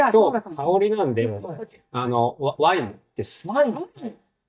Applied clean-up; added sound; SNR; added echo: neural mask model DeepFilterNet 3.